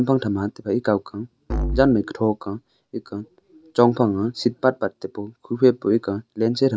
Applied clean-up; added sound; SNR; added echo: none; Musical instrument; 9 dB; none.